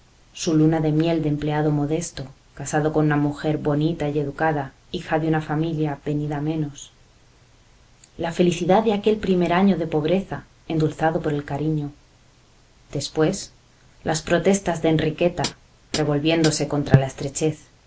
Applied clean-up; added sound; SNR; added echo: none; Hi-hat; 2 dB; none.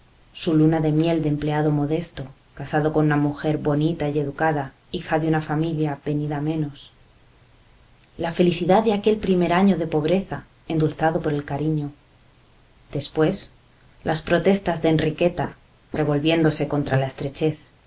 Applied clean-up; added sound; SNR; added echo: neural mask model Resemble Enhance denoiser.